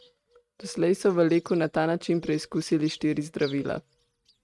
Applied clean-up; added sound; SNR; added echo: neural mask model RNNoise.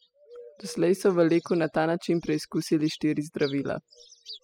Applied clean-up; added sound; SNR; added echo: classical method spectral subtraction.